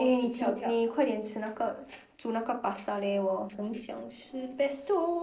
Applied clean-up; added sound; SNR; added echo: neural separator model SepFormer DNS4.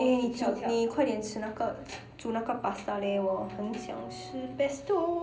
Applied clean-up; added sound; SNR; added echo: none; Wind instrument, woodwind instrument; 17 dB; reverberation time 0.5 s.